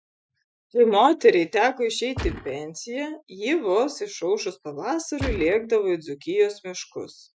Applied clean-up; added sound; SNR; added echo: classical method Wiener filter.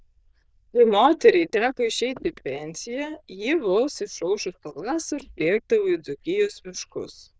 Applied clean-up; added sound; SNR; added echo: neural diffusion model UNIVERSE++.